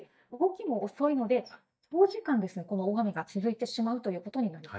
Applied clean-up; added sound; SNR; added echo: neural mask model DeepFilterNet 3.